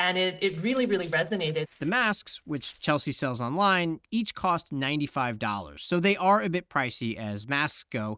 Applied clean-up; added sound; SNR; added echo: neural mask model RNNoise.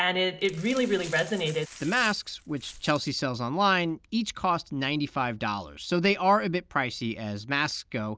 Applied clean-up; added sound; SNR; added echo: none; Glass; 18 dB; none.